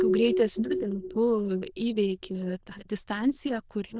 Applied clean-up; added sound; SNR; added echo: neural diffusion model UNIVERSE++.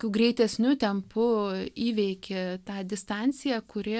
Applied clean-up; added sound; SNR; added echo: none; none; none; none.